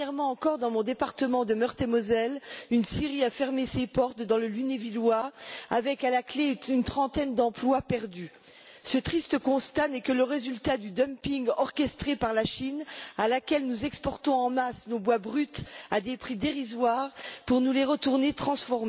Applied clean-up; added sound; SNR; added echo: none; none; none; none.